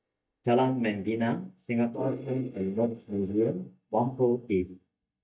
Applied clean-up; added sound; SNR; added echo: neural mask model DeepFilterNet 3.